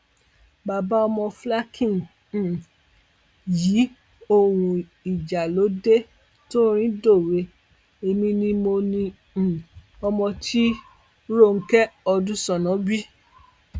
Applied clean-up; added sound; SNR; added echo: none; none; none; none.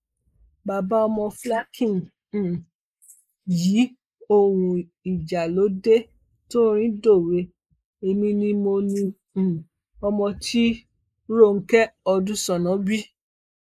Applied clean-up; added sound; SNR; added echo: neural mask model Resemble Enhance denoiser.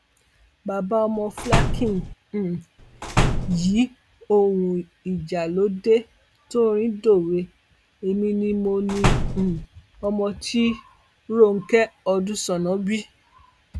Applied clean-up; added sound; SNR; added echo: none; Slam; 0 dB; none.